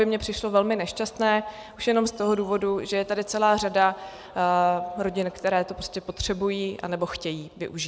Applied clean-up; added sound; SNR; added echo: none; none; none; none.